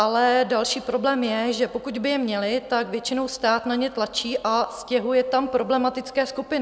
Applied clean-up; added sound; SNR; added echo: none; none; none; none.